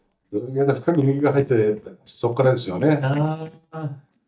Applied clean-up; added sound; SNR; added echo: neural mask model DeepFilterNet 3.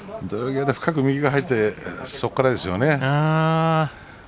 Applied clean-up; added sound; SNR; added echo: none; none; none; none.